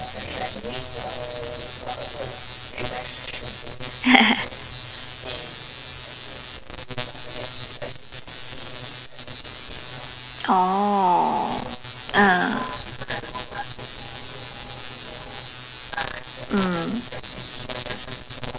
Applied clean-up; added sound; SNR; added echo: none; none; none; none.